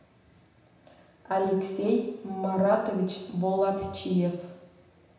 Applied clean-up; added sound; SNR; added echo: none; none; none; reverberation time 0.9 s.